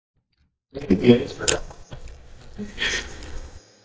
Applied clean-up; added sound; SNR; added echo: neural mask model DeepFilterNet 3.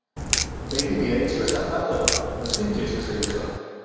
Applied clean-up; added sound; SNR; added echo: none; Crack; 1 dB; reverberation time 1.9 s.